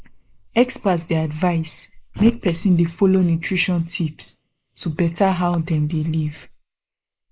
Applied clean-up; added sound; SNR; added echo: neural mask model Resemble Enhance denoiser.